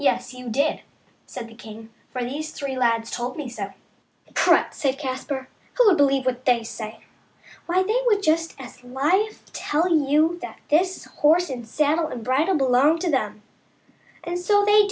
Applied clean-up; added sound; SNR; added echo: none; none; none; none.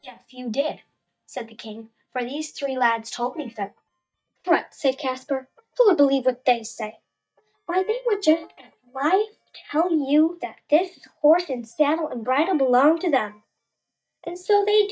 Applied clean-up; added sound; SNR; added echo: neural mask model DeepFilterNet 3.